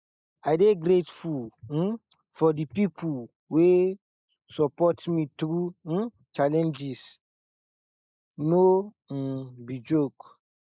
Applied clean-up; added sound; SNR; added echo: neural mask model Resemble Enhance denoiser.